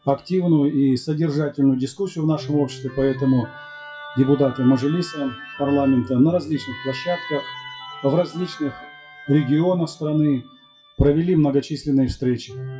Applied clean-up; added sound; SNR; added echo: classical method WPE with log-MMSE.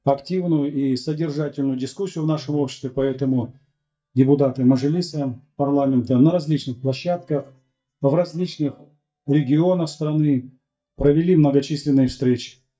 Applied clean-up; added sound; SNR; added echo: neural mask model DeepFilterNet 3.